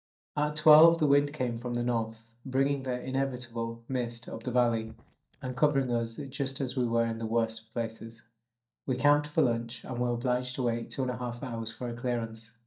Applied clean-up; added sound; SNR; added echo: neural mask model DeepFilterNet 3.